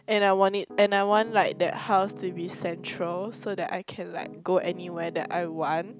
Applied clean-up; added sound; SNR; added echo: none; Piano; 17 dB; none.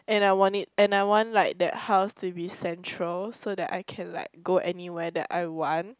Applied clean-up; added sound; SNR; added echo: none; none; none; none.